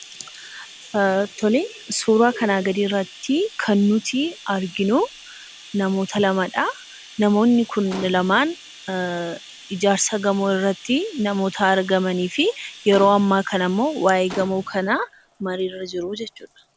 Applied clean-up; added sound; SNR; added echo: none; Bathtub (filling or washing) + Gunshot, gunfire; 20 dB; none.